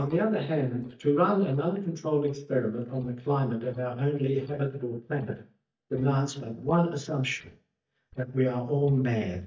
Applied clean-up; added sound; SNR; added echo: neural mask model DeepFilterNet 3.